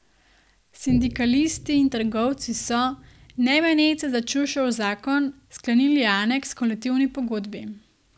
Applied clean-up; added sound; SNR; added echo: none; Boom; 19 dB; none.